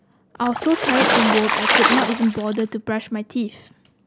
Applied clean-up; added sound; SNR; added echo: none; Water / Splash, splatter; -2 dB; none.